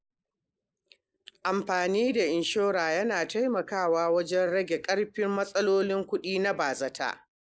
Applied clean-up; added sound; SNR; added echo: neural mask model Resemble Enhance denoiser.